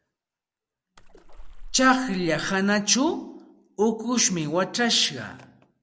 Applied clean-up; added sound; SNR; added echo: none; Splash, splatter; 15 dB; none.